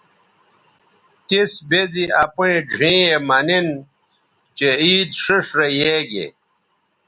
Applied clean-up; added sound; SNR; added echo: none; none; none; none.